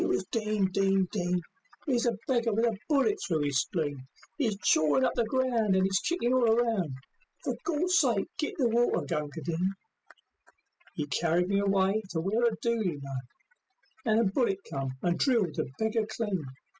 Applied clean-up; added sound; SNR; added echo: classical method spectral subtraction.